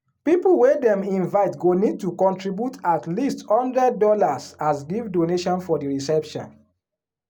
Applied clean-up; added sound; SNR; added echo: none; none; none; none.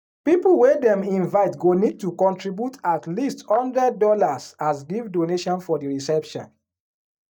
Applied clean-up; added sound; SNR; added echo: neural mask model DeepFilterNet 3.